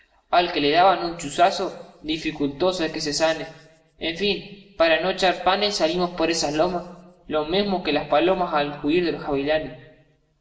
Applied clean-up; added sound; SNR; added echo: none; none; none; reverberation time 0.9 s.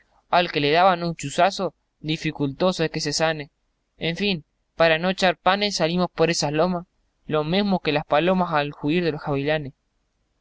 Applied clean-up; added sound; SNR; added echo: none; none; none; none.